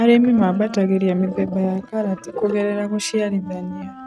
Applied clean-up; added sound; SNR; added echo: neural mask model RNNoise.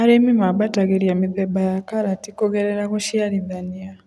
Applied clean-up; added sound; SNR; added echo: none; none; none; none.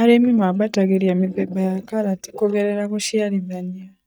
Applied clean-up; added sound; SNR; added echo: neural mask model DeepFilterNet 3.